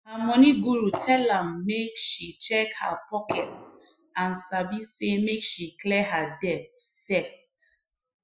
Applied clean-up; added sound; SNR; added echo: classical method Wiener filter.